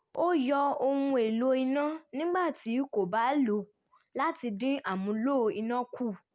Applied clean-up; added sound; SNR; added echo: none; none; none; none.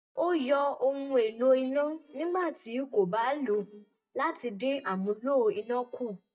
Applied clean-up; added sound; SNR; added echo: neural mask model DeepFilterNet 3.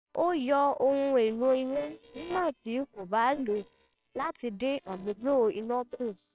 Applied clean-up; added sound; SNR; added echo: neural separator model SepFormer WHAMR!.